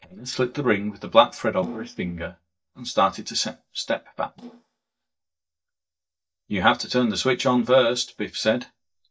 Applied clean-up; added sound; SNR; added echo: neural mask model DeepFilterNet 3.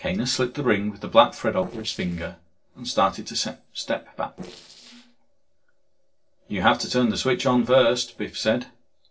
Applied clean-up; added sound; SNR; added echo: neural separator model SepFormer DNS4.